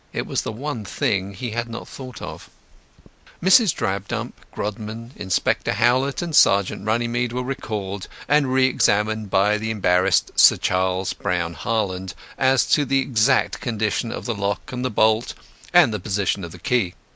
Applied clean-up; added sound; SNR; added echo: none; none; none; none.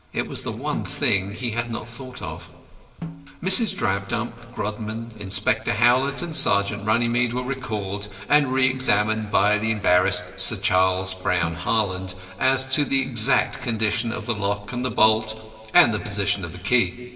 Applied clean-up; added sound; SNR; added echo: none; Snare drum; 17 dB; reverberation time 1.8 s.